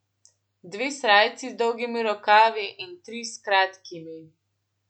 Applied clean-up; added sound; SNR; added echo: none; none; none; none.